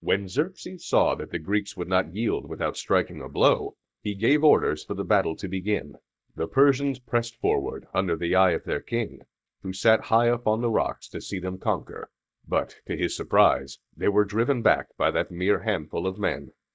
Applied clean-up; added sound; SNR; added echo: neural mask model DeepFilterNet 3.